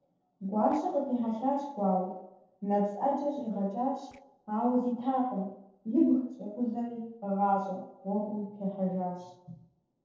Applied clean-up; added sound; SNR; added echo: neural separator model SepFormer DNS4.